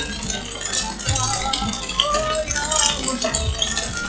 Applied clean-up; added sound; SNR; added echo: classical method log-MMSE.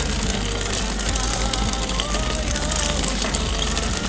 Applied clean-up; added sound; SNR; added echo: none; Mechanisms / Bicycle; -4 dB; none.